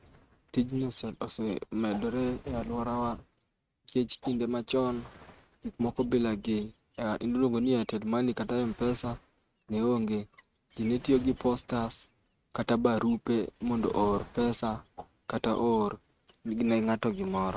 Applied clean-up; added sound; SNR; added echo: neural mask model RNNoise.